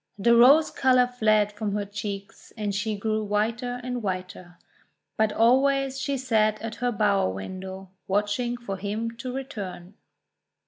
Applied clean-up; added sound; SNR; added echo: none; none; none; none.